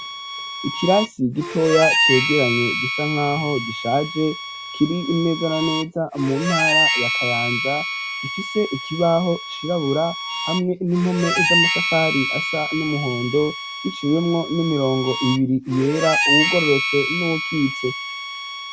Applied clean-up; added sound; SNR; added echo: none; Harmonica; 2 dB; none.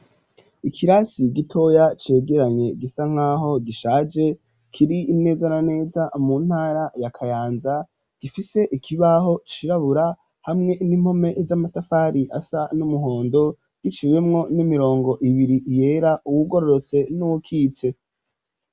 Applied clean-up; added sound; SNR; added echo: none; none; none; none.